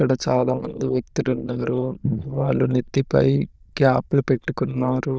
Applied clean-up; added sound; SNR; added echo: neural diffusion model UNIVERSE++.